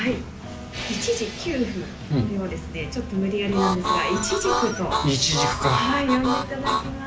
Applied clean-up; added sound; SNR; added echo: none; Harmonica; 1 dB; none.